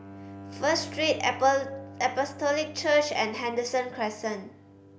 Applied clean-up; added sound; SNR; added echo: none; Bowed string instrument; 16 dB; none.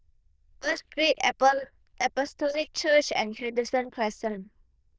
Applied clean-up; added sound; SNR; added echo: neural diffusion model UNIVERSE++.